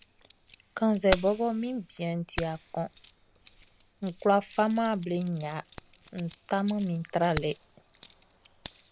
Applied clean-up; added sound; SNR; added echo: none; Keys jangling; 13 dB; none.